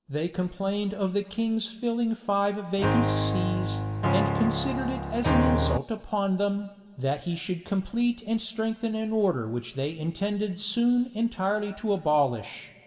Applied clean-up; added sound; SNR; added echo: none; Piano; -2 dB; reverberation time 2.5 s.